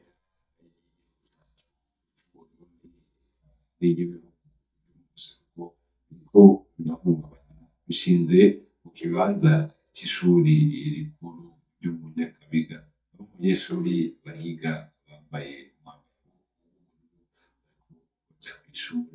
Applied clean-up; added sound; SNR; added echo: neural mask model DeepFilterNet 3.